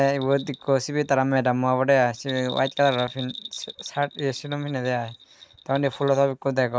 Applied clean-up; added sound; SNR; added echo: neural mask model RNNoise.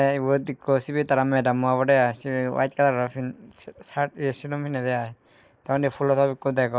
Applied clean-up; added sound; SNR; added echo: neural mask model Resemble Enhance denoiser.